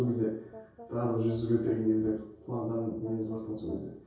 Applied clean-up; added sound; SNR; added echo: none; Brass instrument; 19 dB; reverberation time 0.6 s.